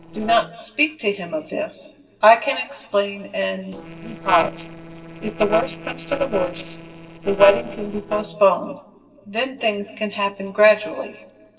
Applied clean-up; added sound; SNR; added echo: neural separator model SepFormer DNS4.